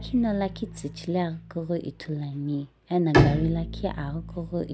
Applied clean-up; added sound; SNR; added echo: none; Bowed string instrument; 1 dB; none.